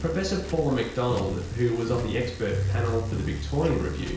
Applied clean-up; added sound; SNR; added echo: none; Bicycle; 15 dB; reverberation time 0.5 s.